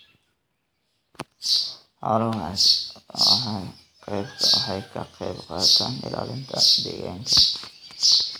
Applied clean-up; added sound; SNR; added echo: none; none; none; none.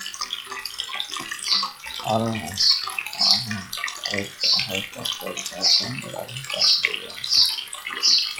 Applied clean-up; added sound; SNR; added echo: classical method log-MMSE.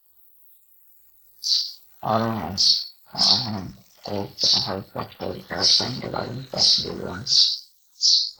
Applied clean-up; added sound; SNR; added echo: neural mask model Resemble Enhance denoiser.